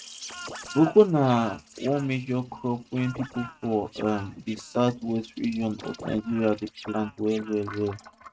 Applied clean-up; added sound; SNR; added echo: neural mask model RNNoise.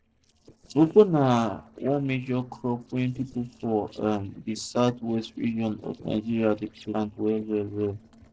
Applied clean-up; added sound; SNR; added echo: neural separator model SepFormer DNS4.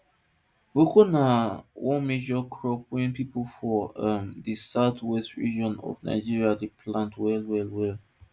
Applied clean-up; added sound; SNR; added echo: none; none; none; none.